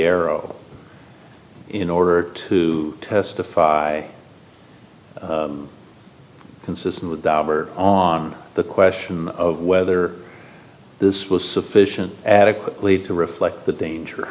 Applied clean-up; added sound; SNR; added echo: none; none; none; none.